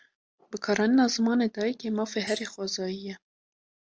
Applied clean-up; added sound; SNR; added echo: none; Hi-hat; 18 dB; none.